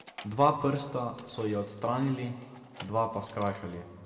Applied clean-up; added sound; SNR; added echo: none; Keys jangling; 19 dB; reverberation time 1.6 s.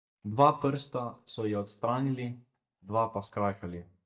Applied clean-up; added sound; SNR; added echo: neural mask model DeepFilterNet 3.